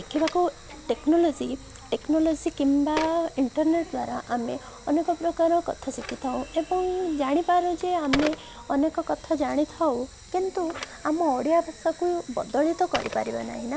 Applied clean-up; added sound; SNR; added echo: none; Telephone; 16 dB; none.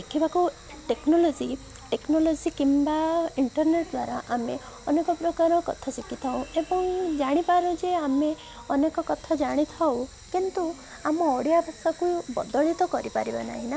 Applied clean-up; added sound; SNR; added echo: none; none; none; none.